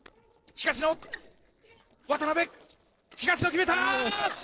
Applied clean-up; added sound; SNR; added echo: neural separator model SepFormer DNS4.